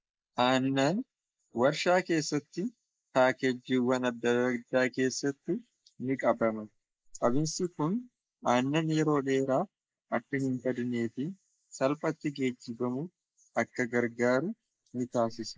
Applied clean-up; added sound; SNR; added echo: neural mask model Resemble Enhance denoiser.